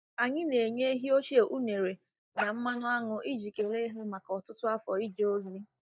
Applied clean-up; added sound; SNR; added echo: neural mask model DeepFilterNet 3.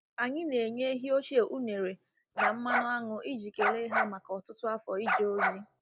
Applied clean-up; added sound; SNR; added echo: none; Bark; -1 dB; none.